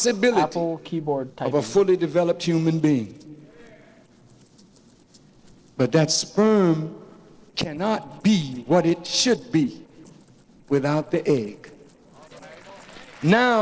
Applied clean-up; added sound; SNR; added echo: neural separator model SepFormer DNS4.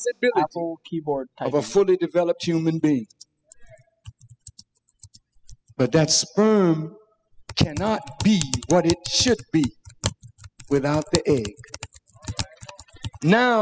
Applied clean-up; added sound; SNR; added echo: classical method spectral subtraction.